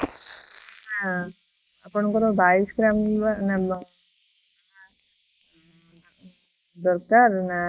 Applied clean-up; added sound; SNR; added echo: neural mask model Resemble Enhance denoiser.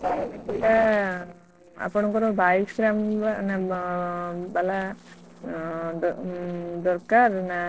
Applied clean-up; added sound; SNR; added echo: neural separator model SepFormer DNS4.